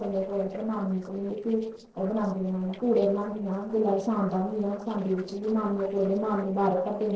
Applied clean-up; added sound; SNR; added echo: neural separator model SepFormer DNS4.